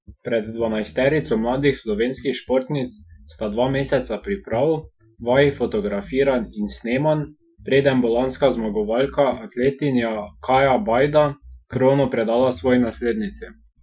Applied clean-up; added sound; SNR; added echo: classical method Wiener filter.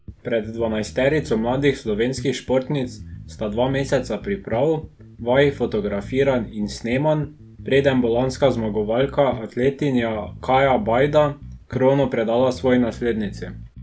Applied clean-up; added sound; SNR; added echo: none; Bass guitar; 16 dB; none.